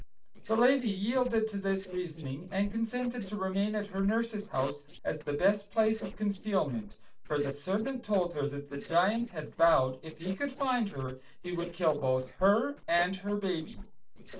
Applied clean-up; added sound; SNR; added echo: neural separator model SepFormer DNS4.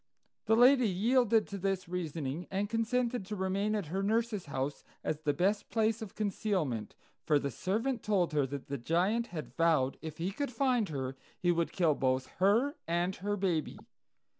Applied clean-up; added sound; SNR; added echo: none; none; none; none.